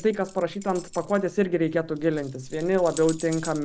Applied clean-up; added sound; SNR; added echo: none; Keys jangling; 17 dB; none.